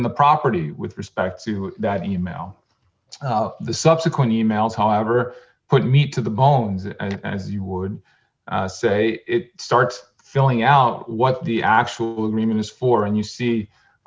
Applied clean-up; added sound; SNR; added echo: none; none; none; none.